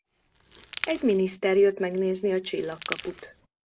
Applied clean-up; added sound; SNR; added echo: none; Crackle; 12 dB; none.